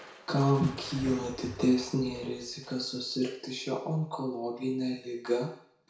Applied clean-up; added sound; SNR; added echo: none; Crushing; 18 dB; reverberation time 0.6 s.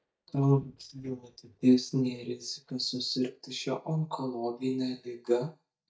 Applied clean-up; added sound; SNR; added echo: neural mask model DeepFilterNet 3.